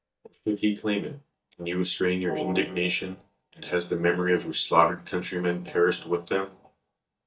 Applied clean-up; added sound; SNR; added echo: neural mask model DeepFilterNet 3.